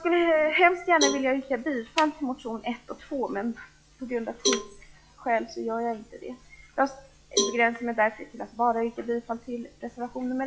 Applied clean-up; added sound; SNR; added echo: classical method log-MMSE.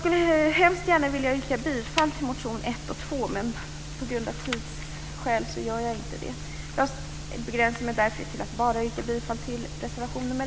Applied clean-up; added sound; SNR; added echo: none; none; none; none.